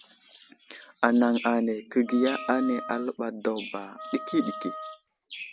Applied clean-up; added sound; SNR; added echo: none; Wind instrument, woodwind instrument; 12 dB; none.